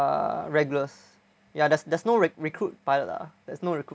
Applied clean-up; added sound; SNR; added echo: none; none; none; none.